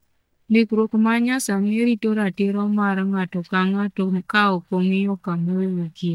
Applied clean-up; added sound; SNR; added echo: neural mask model DeepFilterNet 3.